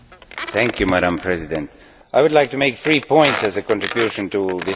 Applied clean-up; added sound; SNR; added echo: none; Squeak; 12 dB; none.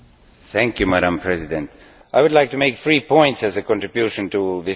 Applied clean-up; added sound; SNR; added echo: none; none; none; none.